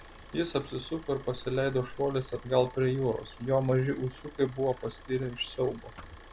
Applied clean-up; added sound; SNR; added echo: none; Squeak + Idling / Car; 18 dB; none.